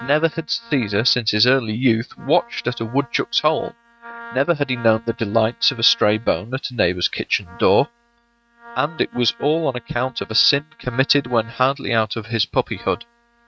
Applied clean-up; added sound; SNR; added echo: neural mask model RNNoise.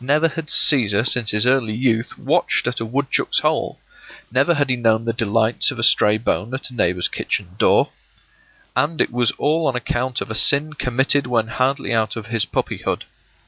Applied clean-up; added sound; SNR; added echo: none; none; none; none.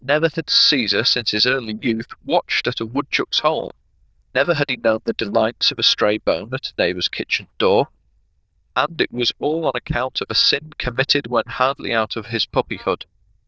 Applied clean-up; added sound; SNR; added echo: neural diffusion model UNIVERSE++.